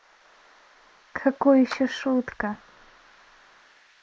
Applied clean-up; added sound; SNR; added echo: neural mask model Resemble Enhance denoiser.